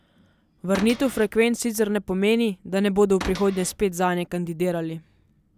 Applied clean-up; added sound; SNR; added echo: none; Cupboard open or close / Door; 12 dB; none.